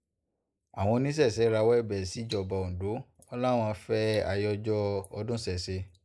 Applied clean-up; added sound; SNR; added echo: neural mask model Resemble Enhance denoiser.